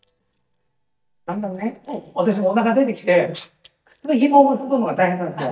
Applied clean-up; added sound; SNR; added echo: neural mask model DeepFilterNet 3.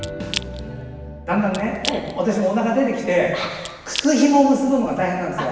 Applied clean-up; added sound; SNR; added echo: none; Crack / Crushing; 14 dB; reverberation time 1.3 s.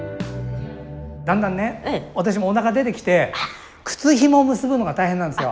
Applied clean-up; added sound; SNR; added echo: none; none; none; none.